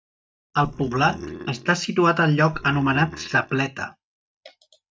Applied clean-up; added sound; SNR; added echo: neural mask model DeepFilterNet 3.